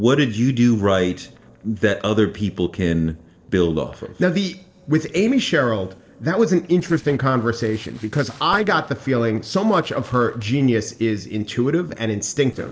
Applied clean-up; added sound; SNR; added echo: neural separator model SepFormer DNS4.